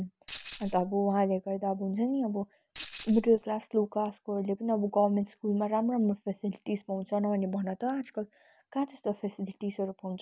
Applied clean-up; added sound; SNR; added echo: none; Tambourine; 14 dB; none.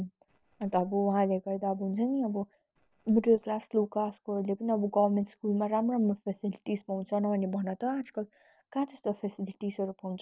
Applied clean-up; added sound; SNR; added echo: neural separator model SepFormer DNS4.